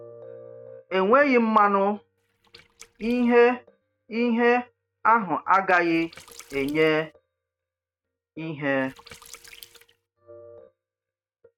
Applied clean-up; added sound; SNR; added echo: neural mask model RNNoise.